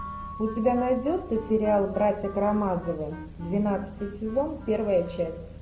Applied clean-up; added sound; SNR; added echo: none; Wind instrument, woodwind instrument + Keyboard (musical) / Bell; 17 dB; none.